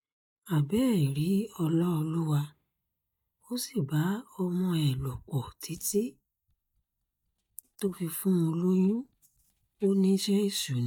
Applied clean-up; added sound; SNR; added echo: neural mask model DeepFilterNet 3.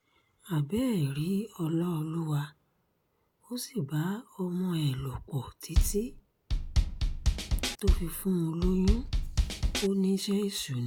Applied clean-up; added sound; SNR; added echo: none; Bass drum / Snare drum / Drum kit; -4 dB; none.